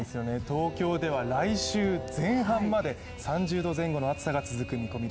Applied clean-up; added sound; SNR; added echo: none; Train; 12 dB; none.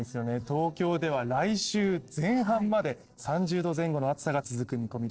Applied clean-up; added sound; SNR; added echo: neural separator model SepFormer DNS4.